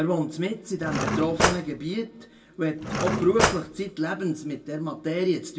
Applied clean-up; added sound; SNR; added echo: none; Cutlery, silverware / Drawer open or close; -1 dB; reverberation time 0.2 s.